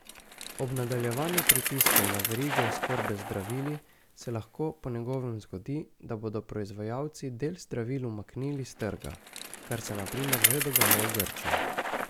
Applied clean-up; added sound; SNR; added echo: none; Bicycle; -2 dB; none.